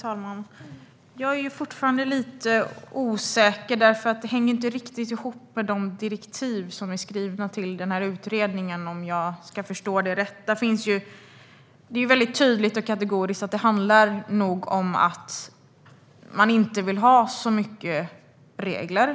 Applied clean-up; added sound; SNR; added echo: none; none; none; none.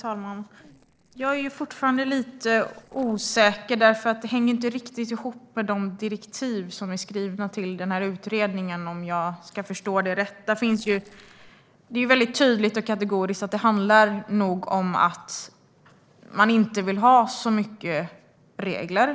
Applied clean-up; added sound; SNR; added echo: neural separator model SepFormer DNS4.